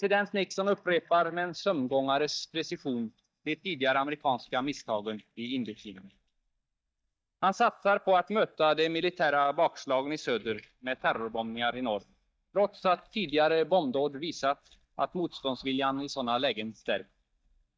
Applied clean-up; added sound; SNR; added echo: neural mask model DeepFilterNet 3.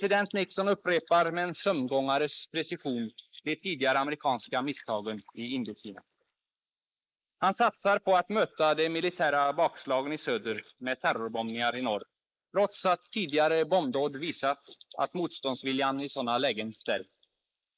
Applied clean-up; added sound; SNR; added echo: neural mask model Resemble Enhance denoiser.